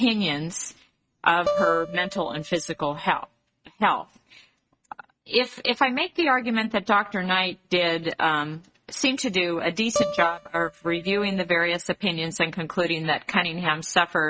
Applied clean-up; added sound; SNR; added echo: neural mask model RNNoise.